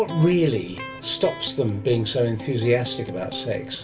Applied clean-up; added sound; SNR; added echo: none; Electric guitar; 13 dB; reverberation time 0.2 s.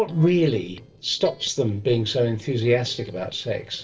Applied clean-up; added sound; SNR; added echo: neural separator model SepFormer DNS4.